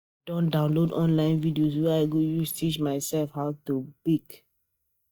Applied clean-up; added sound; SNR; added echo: neural mask model DeepFilterNet 3.